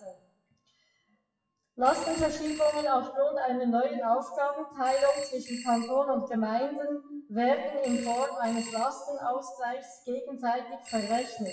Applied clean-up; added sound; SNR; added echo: classical method WPE with log-MMSE.